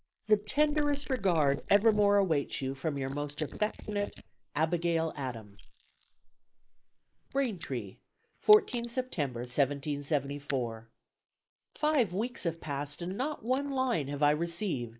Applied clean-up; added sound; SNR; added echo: neural mask model Resemble Enhance denoiser.